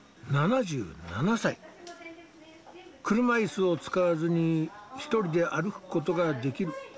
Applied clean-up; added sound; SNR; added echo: none; none; none; none.